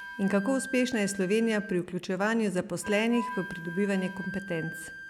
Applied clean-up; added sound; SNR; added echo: none; Wind instrument, woodwind instrument; 12 dB; none.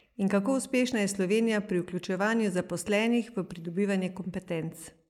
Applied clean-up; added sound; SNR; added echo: neural mask model Resemble Enhance denoiser.